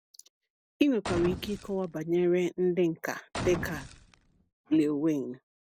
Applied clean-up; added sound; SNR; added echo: none; Boom; 8 dB; none.